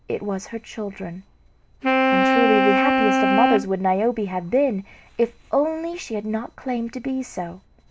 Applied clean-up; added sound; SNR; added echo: none; Wind instrument, woodwind instrument; -4 dB; none.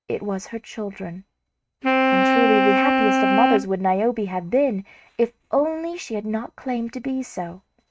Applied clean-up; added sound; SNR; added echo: neural mask model RNNoise.